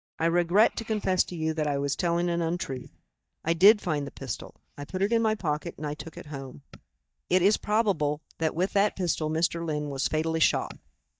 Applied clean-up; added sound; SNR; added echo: neural mask model DeepFilterNet 3.